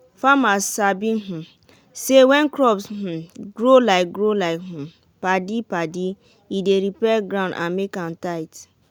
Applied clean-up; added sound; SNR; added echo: none; none; none; none.